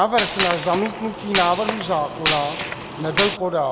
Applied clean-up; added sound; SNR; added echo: none; Gunshot, gunfire; 4 dB; none.